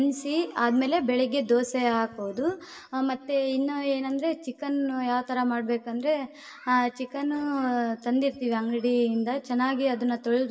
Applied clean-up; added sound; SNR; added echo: none; none; none; reverberation time 0.7 s.